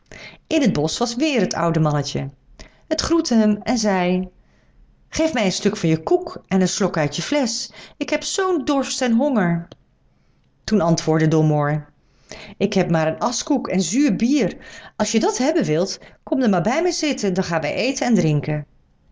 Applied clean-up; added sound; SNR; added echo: none; none; none; none.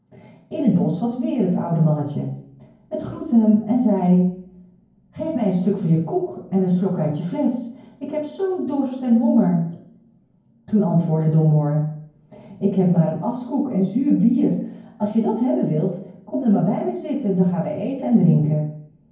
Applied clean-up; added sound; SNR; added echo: none; none; none; reverberation time 0.9 s.